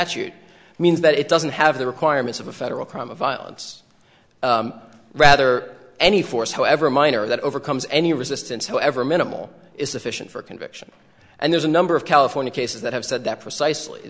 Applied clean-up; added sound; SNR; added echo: none; none; none; none.